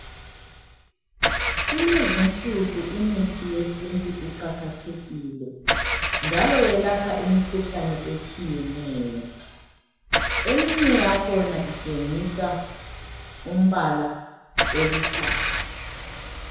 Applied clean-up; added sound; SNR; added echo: none; Engine / Car; 2 dB; reverberation time 1.0 s.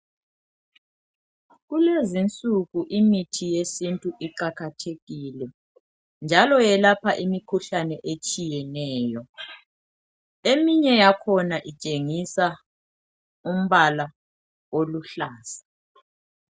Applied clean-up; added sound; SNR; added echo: none; none; none; none.